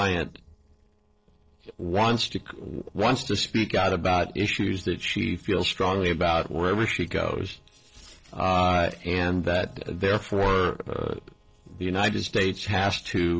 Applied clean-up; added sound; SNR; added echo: neural separator model SepFormer DNS4.